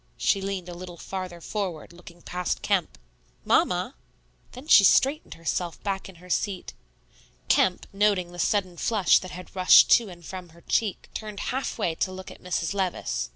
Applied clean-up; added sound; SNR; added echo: none; none; none; none.